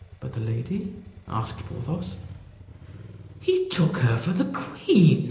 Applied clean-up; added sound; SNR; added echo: none; Motorcycle; 18 dB; reverberation time 0.9 s.